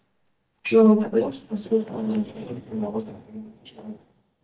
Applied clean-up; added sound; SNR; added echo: neural mask model DeepFilterNet 3.